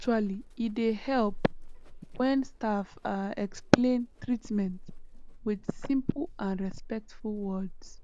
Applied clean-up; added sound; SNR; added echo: none; Livestock, farm animals, working animals; 12 dB; none.